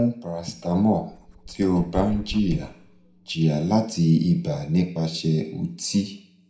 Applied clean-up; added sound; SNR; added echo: none; Dog; 14 dB; reverberation time 0.5 s.